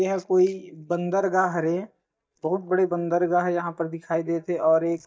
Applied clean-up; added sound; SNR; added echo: neural mask model DeepFilterNet 3.